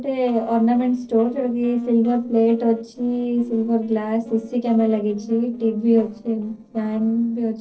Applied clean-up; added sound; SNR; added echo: neural separator model SepFormer DNS4.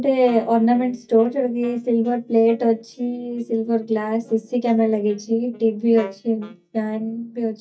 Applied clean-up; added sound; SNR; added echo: neural mask model DeepFilterNet 3.